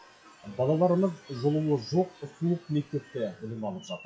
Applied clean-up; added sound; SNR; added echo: classical method WPE with log-MMSE.